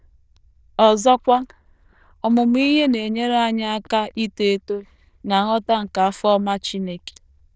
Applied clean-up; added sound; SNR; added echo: neural diffusion model UNIVERSE++.